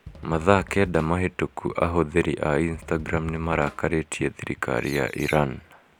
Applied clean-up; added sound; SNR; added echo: none; Bird + Drum kit; 18 dB; none.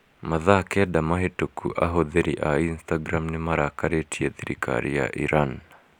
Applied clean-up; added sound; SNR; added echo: none; none; none; none.